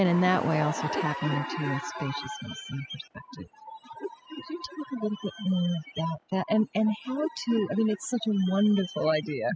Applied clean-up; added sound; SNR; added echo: classical method spectral subtraction.